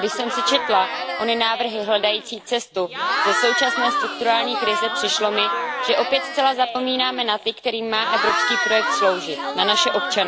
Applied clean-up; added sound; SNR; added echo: none; Crowd / Cheering; 2 dB; none.